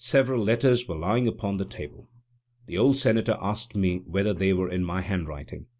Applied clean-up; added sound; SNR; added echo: none; none; none; none.